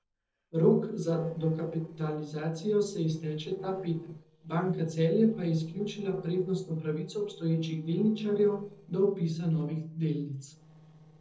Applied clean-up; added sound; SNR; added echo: neural separator model SepFormer DNS4.